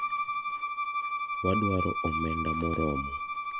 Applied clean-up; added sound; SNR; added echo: none; Bowed string instrument; -1 dB; none.